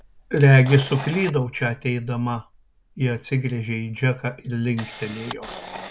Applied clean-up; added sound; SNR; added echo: none; Camera; 18 dB; none.